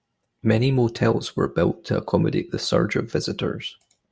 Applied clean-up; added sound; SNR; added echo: none; none; none; none.